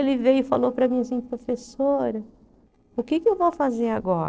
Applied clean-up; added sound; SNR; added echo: neural separator model SepFormer DNS4.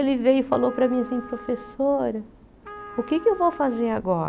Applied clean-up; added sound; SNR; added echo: none; Trumpet; 19 dB; none.